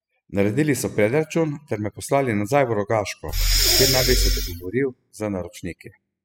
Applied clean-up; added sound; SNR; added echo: classical method spectral subtraction.